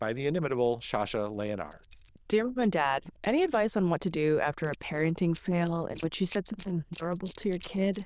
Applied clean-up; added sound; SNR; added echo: neural diffusion model UNIVERSE++.